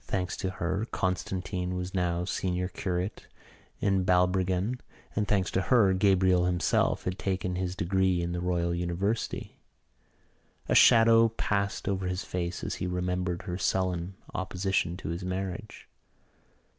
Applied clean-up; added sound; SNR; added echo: none; none; none; none.